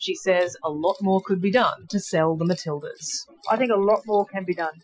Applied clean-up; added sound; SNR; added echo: classical method Wiener filter.